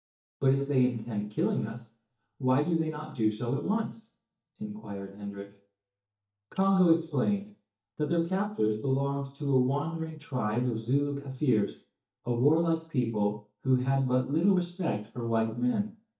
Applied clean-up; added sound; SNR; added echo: neural mask model DeepFilterNet 3.